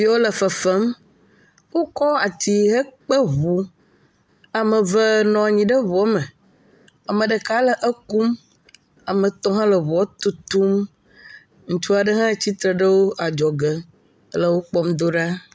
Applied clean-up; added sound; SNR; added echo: none; none; none; none.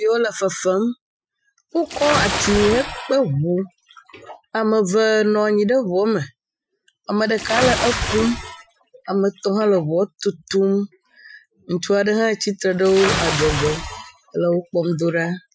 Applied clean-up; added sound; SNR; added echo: classical method Wiener filter.